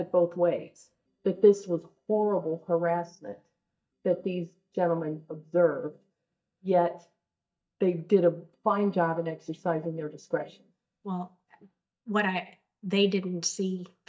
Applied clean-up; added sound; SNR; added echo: neural mask model DeepFilterNet 3.